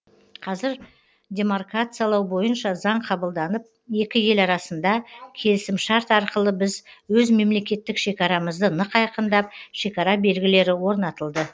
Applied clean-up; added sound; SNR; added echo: none; none; none; none.